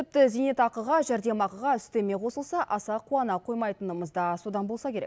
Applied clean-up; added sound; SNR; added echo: none; none; none; none.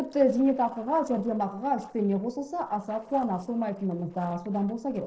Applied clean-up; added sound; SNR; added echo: neural separator model SepFormer DNS4.